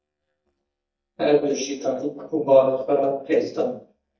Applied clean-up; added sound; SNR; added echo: neural mask model DeepFilterNet 3.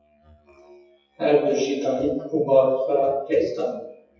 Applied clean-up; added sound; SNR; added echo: classical method WPE with log-MMSE.